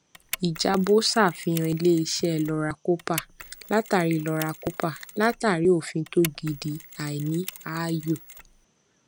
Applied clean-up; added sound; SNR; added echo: none; Mechanisms; 16 dB; none.